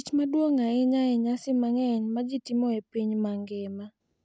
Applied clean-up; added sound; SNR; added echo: none; none; none; none.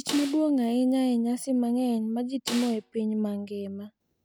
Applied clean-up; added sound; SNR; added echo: none; Snare drum; 13 dB; none.